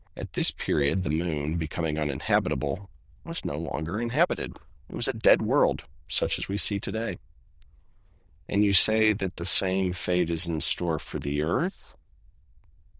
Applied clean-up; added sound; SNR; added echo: neural diffusion model UNIVERSE++.